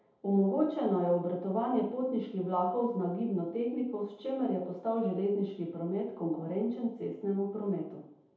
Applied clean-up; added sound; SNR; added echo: none; none; none; reverberation time 0.8 s.